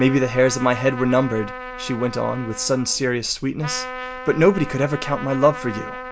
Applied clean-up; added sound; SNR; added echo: none; Trumpet; 12 dB; none.